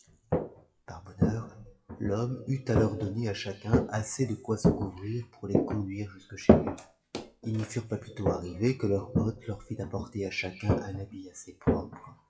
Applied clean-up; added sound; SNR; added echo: classical method WPE with log-MMSE.